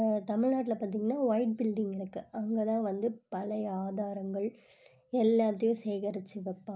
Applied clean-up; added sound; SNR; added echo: none; none; none; none.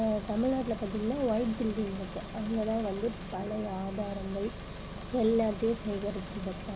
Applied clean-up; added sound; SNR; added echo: none; Engine; 9 dB; none.